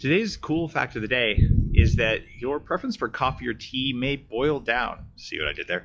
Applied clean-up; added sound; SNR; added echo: classical method log-MMSE.